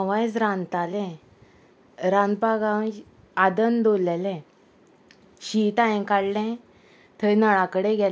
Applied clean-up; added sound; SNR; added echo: none; none; none; none.